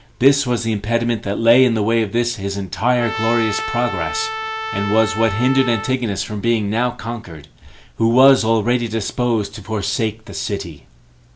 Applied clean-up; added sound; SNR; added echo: none; Trumpet; 8 dB; none.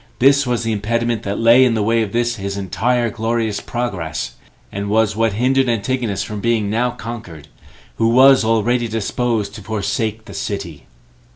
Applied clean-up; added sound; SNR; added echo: none; none; none; none.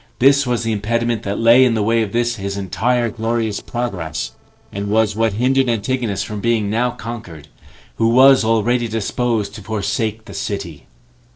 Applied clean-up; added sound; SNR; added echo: neural separator model SepFormer DNS4.